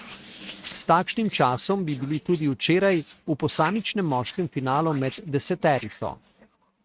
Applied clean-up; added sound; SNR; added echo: neural mask model RNNoise.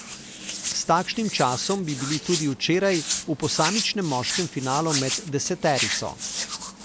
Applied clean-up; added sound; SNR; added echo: none; Hands; 5 dB; none.